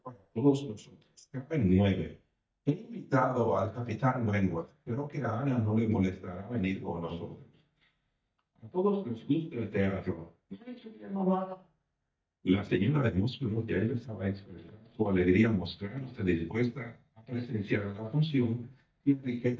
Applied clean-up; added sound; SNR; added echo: neural mask model DeepFilterNet 3.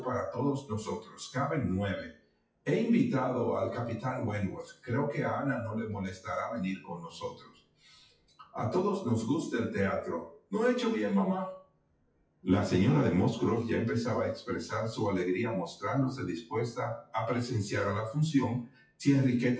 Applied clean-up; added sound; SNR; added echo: classical method WPE with log-MMSE.